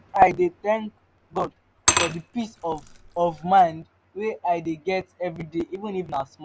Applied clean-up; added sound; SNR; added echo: none; Glass / Liquid; 4 dB; none.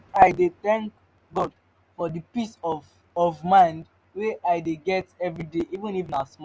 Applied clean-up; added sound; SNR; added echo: none; none; none; none.